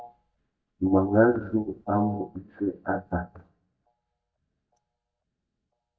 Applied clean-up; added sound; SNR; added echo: neural mask model DeepFilterNet 3.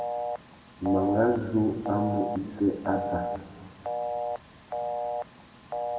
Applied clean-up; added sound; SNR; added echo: none; Telephone; 3 dB; reverberation time 1.9 s.